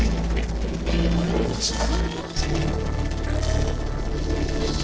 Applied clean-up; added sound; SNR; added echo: neural separator model SepFormer DNS4.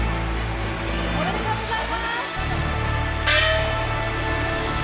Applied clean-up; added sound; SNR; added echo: none; Gong; 1 dB; none.